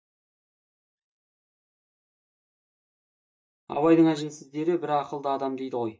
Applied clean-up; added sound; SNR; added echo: neural mask model DeepFilterNet 3.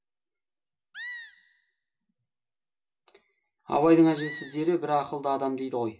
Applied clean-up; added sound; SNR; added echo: none; Animal; 16 dB; reverberation time 0.2 s.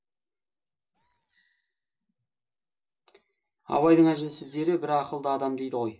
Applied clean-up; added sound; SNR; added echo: neural separator model SepFormer DNS4.